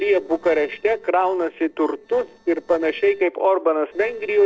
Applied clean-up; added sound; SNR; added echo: neural separator model SepFormer DNS4.